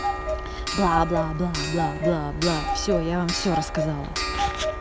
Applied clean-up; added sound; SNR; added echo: none; Clock; 3 dB; none.